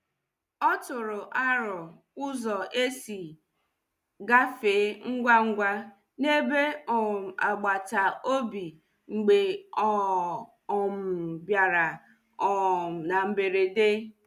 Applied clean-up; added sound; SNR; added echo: none; none; none; none.